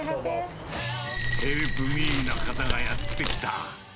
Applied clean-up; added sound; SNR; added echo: none; Fire; -4 dB; none.